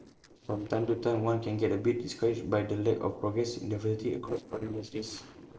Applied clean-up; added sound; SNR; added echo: neural separator model SepFormer DNS4.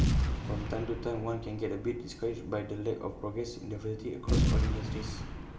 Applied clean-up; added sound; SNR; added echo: none; Boom; -3 dB; reverberation time 0.8 s.